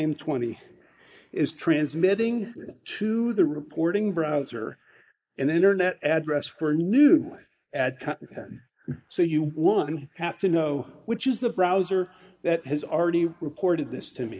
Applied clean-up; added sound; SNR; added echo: neural mask model Resemble Enhance denoiser.